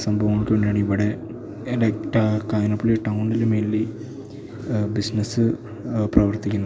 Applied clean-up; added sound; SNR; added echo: none; none; none; none.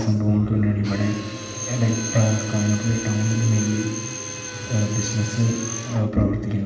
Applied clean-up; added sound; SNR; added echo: none; Drill; 11 dB; reverberation time 1.0 s.